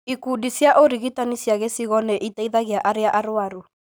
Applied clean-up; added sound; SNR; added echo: none; none; none; none.